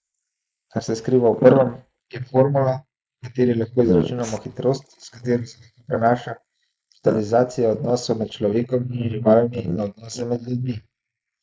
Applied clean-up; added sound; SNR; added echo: neural mask model Resemble Enhance denoiser.